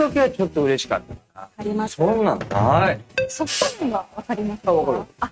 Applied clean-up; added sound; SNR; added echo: neural mask model RNNoise.